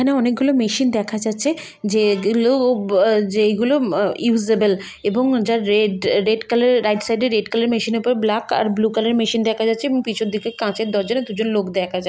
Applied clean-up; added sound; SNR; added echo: none; none; none; none.